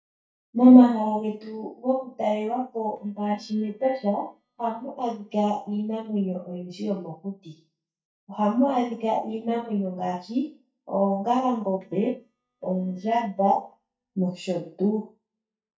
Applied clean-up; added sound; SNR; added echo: neural mask model DeepFilterNet 3.